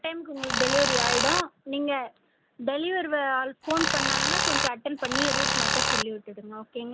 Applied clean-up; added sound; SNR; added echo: none; Tools; -4 dB; none.